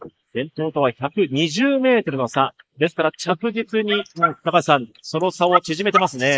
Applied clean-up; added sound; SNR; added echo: neural mask model Resemble Enhance denoiser.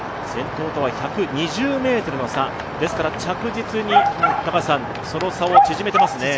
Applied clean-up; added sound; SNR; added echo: none; none; none; none.